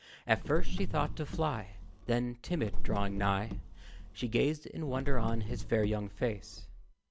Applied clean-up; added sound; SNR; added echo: none; Car; -3 dB; none.